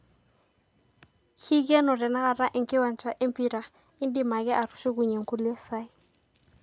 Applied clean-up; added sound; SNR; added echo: none; none; none; none.